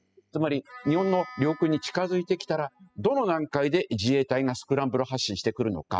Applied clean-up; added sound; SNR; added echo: classical method spectral subtraction.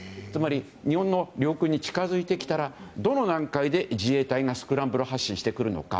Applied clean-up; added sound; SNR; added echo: none; none; none; none.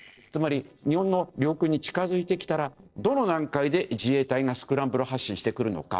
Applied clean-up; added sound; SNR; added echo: neural separator model SepFormer DNS4.